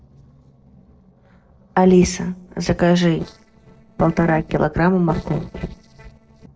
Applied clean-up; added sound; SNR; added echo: neural separator model SepFormer DNS4.